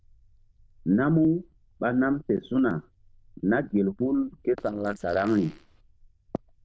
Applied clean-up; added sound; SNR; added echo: neural diffusion model UNIVERSE++.